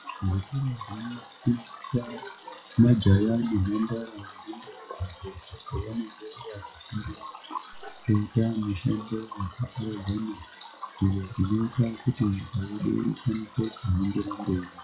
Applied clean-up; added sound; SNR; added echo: classical method WPE with log-MMSE.